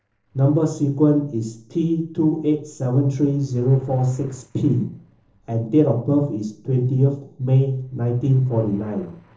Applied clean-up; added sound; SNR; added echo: neural separator model SepFormer DNS4.